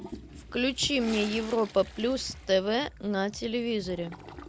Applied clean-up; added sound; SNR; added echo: none; Toilet flush; 17 dB; none.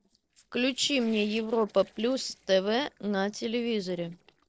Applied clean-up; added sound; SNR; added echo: neural separator model SepFormer DNS4.